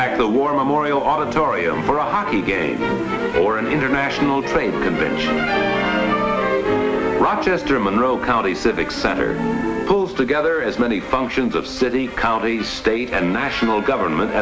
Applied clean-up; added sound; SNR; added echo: none; none; none; none.